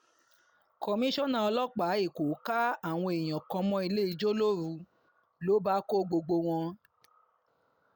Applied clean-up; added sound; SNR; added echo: none; none; none; none.